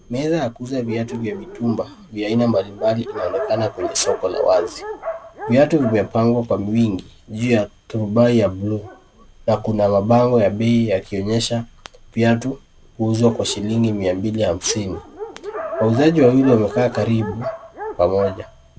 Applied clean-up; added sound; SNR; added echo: none; Dog; 13 dB; none.